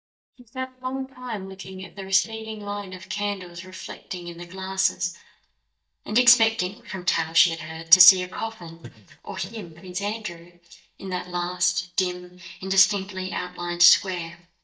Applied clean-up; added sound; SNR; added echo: neural mask model DeepFilterNet 3.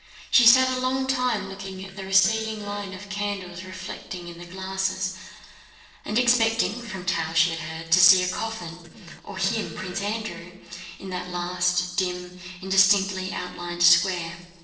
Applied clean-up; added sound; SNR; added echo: neural separator model SepFormer DNS4.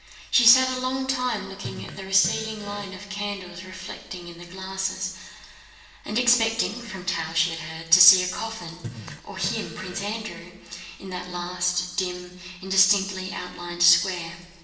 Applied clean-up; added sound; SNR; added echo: none; Fart; 13 dB; reverberation time 1.2 s.